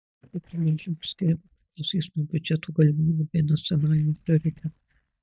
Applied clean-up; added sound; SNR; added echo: neural mask model DeepFilterNet 3.